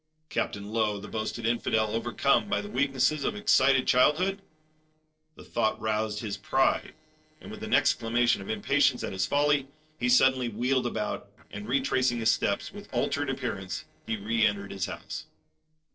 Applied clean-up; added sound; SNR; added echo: neural separator model SepFormer DNS4.